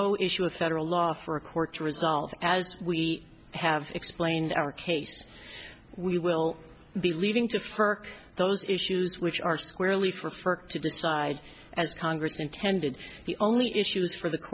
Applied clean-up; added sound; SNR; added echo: none; none; none; none.